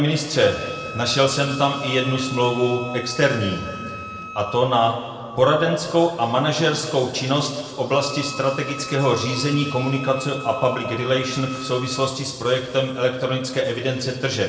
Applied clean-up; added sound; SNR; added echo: none; Wind instrument, woodwind instrument; 15 dB; reverberation time 2.1 s.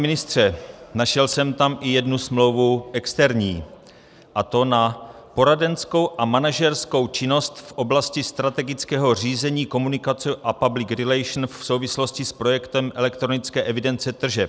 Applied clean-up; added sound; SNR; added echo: none; none; none; none.